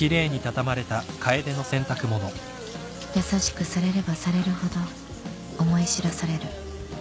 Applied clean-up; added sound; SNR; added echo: none; none; none; none.